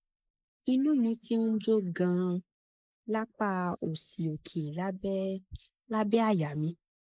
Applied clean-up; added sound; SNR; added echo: neural mask model Resemble Enhance denoiser.